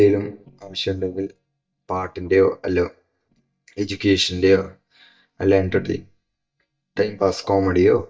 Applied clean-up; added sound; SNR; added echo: neural mask model DeepFilterNet 3.